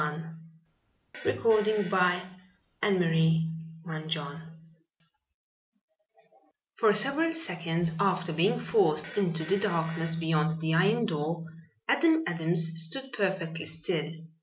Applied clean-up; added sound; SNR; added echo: none; Fart; 17 dB; none.